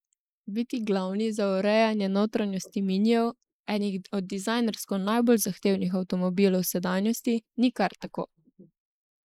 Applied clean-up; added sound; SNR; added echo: neural mask model Resemble Enhance denoiser.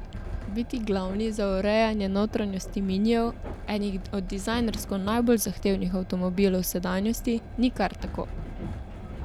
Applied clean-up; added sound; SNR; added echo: none; Train; 10 dB; none.